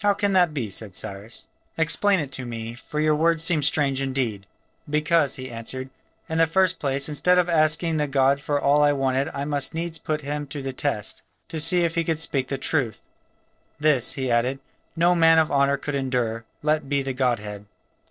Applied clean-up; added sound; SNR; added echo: neural separator model SepFormer DNS4.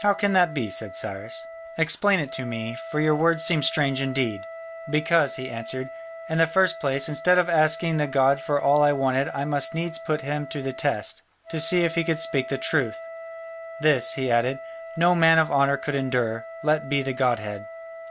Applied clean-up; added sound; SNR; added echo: none; Wind instrument, woodwind instrument; 13 dB; none.